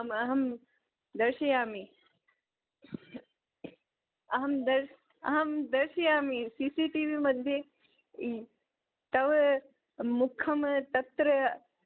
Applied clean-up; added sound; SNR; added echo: none; none; none; none.